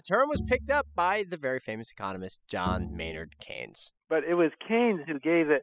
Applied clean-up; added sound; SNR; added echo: classical method spectral subtraction.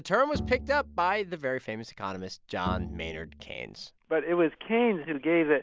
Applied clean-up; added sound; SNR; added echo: none; Bowed string instrument; 11 dB; none.